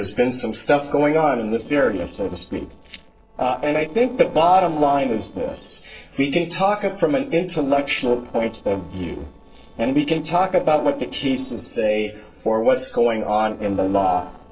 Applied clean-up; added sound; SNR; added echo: neural separator model SepFormer DNS4.